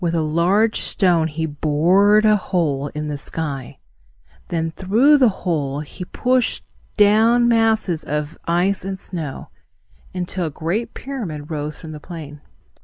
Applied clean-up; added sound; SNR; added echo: none; none; none; none.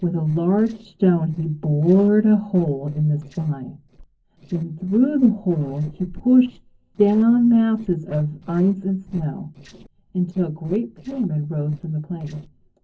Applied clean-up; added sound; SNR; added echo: neural separator model SepFormer DNS4.